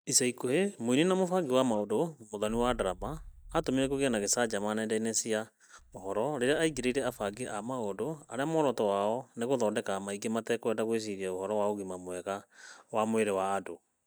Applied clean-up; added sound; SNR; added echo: neural mask model DeepFilterNet 3.